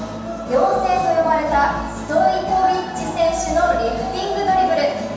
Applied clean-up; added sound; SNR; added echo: none; none; none; reverberation time 1.2 s.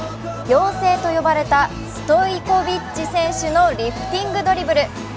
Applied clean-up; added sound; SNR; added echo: none; none; none; none.